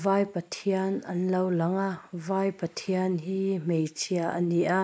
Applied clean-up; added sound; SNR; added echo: neural mask model Resemble Enhance denoiser.